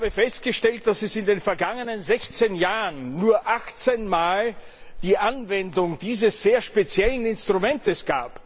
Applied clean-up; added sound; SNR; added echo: none; Crackle; 18 dB; none.